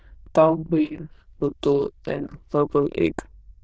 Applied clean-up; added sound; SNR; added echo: neural diffusion model UNIVERSE++.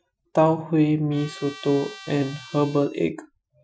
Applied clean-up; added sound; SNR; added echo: classical method Wiener filter.